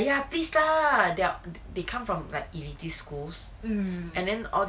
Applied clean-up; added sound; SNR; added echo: none; none; none; none.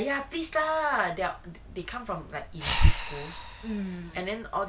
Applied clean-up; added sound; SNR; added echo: none; Breathing; -2 dB; none.